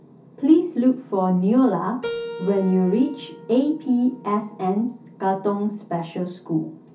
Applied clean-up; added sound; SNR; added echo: none; Keyboard (musical); 17 dB; reverberation time 0.3 s.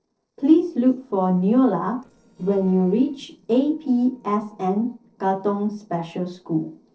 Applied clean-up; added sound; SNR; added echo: neural separator model SepFormer DNS4.